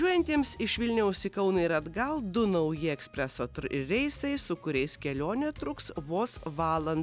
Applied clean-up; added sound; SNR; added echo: none; none; none; none.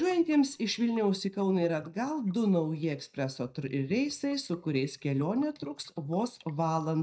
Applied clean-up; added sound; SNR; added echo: neural mask model DeepFilterNet 3.